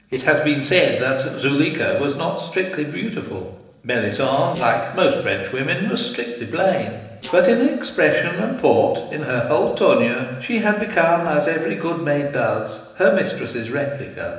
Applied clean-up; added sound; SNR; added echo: neural separator model SepFormer DNS4.